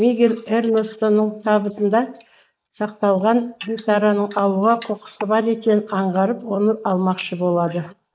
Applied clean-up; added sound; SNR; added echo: neural mask model Resemble Enhance denoiser.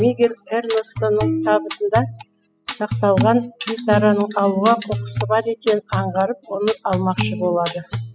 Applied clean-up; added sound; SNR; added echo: classical method spectral subtraction.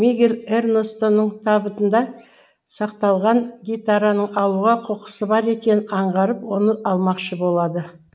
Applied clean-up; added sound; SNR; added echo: none; none; none; none.